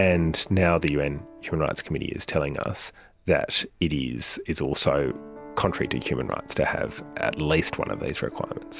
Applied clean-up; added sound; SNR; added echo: none; Piano; 17 dB; none.